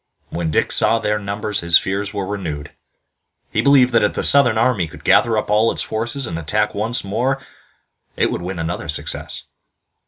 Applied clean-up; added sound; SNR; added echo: none; none; none; none.